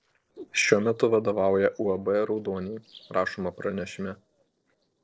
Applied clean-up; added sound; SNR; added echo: neural separator model SepFormer DNS4.